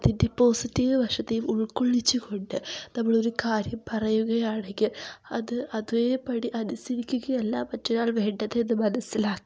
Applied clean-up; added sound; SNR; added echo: none; none; none; none.